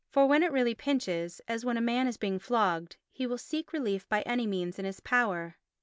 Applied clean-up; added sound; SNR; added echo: none; none; none; none.